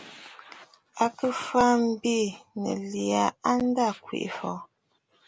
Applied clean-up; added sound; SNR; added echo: none; none; none; none.